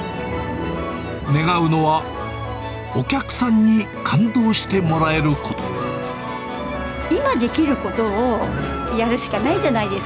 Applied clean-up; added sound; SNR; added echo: none; none; none; none.